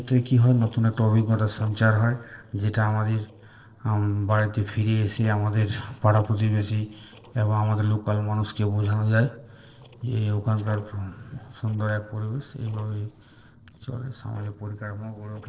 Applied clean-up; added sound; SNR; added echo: neural separator model SepFormer DNS4.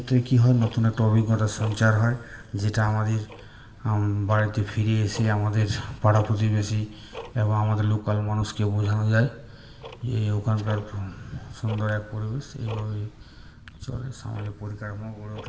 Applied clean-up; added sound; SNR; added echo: none; Tick-tock; 20 dB; reverberation time 1.9 s.